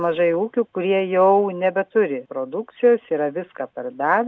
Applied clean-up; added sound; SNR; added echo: none; none; none; none.